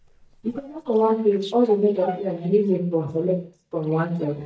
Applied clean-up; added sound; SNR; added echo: neural mask model DeepFilterNet 3.